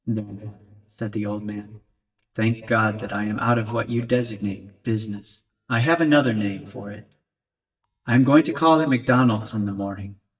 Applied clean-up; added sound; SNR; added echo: neural mask model DeepFilterNet 3.